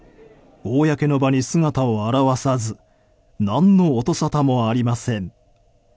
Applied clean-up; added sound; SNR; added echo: none; none; none; none.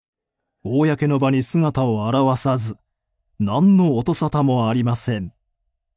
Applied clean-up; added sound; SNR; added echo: neural mask model DeepFilterNet 3.